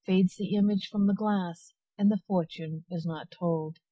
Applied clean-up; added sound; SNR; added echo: none; none; none; none.